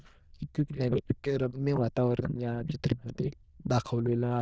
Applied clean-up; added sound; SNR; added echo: neural diffusion model UNIVERSE++.